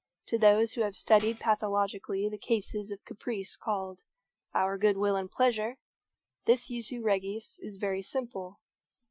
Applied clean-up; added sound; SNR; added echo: classical method Wiener filter.